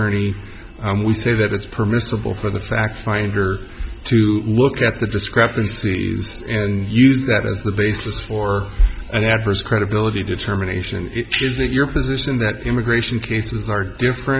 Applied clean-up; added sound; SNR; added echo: none; none; none; none.